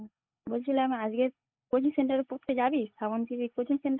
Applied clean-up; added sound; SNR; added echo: neural mask model Resemble Enhance denoiser.